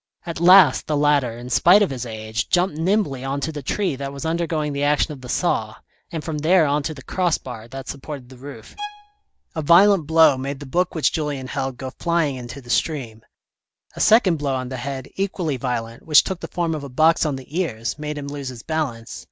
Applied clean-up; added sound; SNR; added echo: none; Bowed string instrument; 17 dB; none.